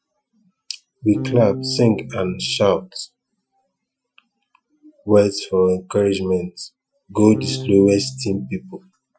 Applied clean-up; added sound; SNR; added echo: classical method Wiener filter.